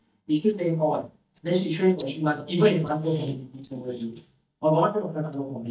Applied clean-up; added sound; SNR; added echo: neural mask model DeepFilterNet 3.